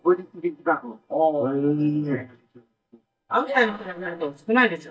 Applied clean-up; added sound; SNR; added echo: neural mask model DeepFilterNet 3.